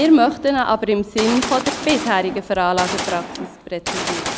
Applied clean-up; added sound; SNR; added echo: none; Gunshot, gunfire; 8 dB; none.